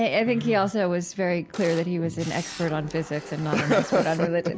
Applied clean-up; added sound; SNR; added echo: none; Camera; 16 dB; none.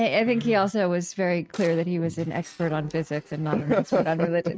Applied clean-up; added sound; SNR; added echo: neural mask model RNNoise.